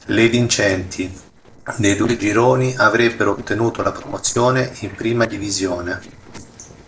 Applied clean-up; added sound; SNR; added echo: neural separator model SepFormer DNS4.